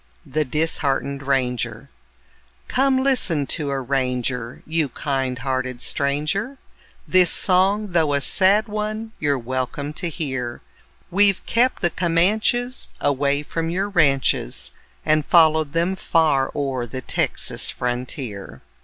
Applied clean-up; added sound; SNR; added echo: none; none; none; none.